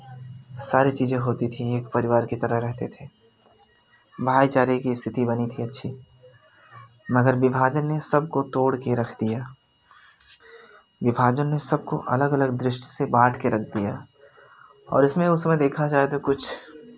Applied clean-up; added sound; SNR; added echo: none; none; none; none.